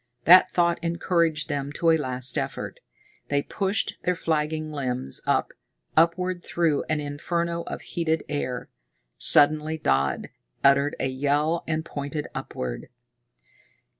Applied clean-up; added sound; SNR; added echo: none; none; none; none.